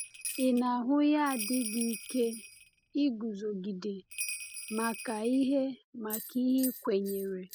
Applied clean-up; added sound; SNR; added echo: none; Bell; 12 dB; none.